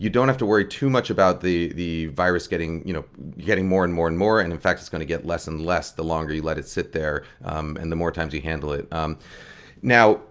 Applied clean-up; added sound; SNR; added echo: none; none; none; none.